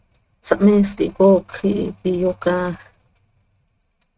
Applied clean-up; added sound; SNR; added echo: neural mask model RNNoise.